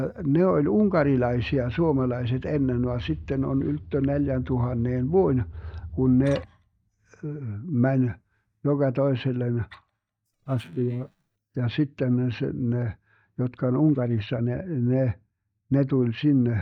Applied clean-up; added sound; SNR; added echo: neural mask model DeepFilterNet 3.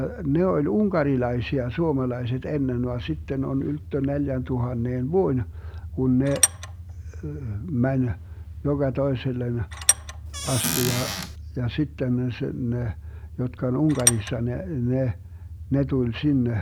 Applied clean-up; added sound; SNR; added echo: none; Squeak / Cupboard open or close + Tools; 1 dB; none.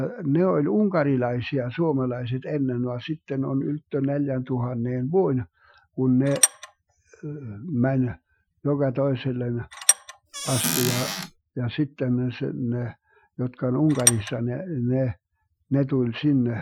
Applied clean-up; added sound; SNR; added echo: classical method Wiener filter.